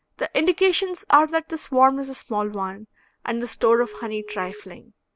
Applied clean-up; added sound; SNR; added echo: none; Telephone; 15 dB; none.